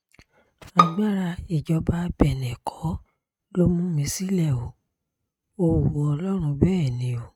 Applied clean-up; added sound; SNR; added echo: neural mask model RNNoise.